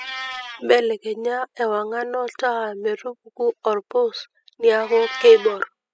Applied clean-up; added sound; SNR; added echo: classical method spectral subtraction.